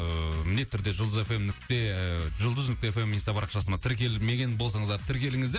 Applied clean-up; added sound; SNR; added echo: none; none; none; none.